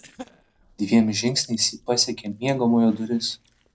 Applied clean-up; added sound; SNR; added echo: neural separator model SepFormer DNS4.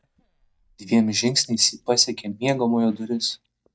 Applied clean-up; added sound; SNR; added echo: neural mask model DeepFilterNet 3.